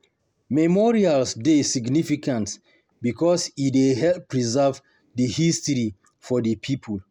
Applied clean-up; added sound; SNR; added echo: none; none; none; none.